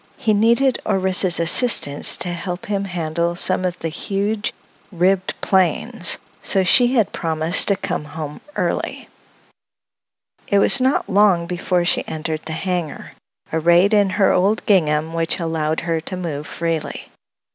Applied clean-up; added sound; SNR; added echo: none; none; none; none.